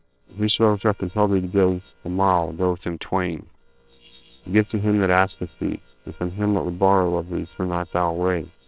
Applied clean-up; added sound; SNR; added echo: neural separator model SepFormer WHAMR!.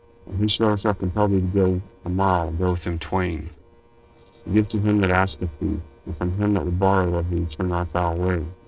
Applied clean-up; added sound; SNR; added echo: neural separator model SepFormer DNS4.